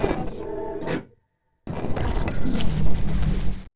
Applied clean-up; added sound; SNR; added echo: neural separator model SepFormer DNS4.